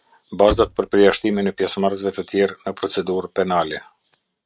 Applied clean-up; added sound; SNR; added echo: neural mask model RNNoise.